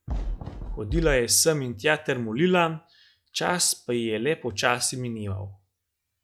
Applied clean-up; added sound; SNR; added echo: classical method log-MMSE.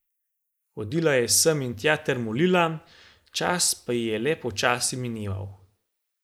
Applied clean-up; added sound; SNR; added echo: neural mask model Resemble Enhance denoiser.